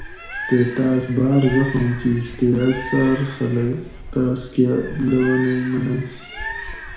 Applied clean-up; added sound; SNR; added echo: none; Bird; 12 dB; reverberation time 0.6 s.